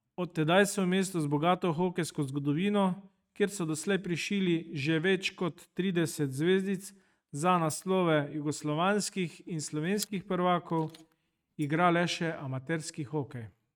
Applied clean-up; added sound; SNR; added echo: neural mask model RNNoise.